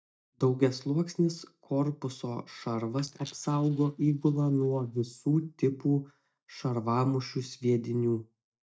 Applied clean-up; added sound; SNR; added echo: neural mask model DeepFilterNet 3.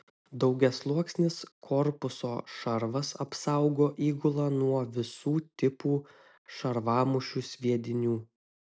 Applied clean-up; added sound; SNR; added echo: none; none; none; none.